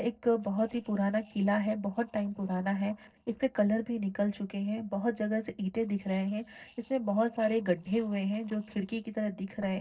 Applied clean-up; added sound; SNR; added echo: neural separator model SepFormer DNS4.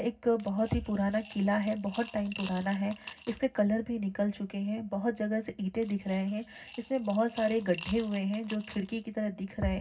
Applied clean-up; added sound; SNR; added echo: none; Coin (dropping) / Glass; 19 dB; reverberation time 0.4 s.